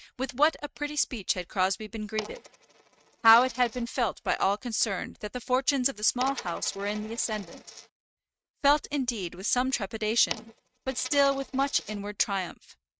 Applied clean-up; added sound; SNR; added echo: neural mask model RNNoise.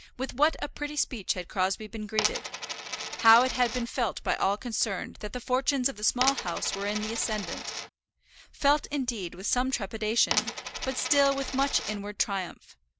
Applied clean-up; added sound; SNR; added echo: none; Coin (dropping); 5 dB; none.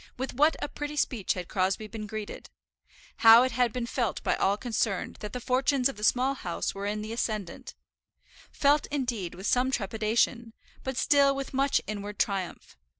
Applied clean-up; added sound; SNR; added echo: none; none; none; none.